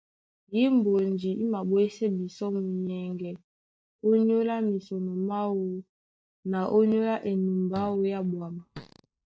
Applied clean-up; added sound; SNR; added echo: neural mask model DeepFilterNet 3.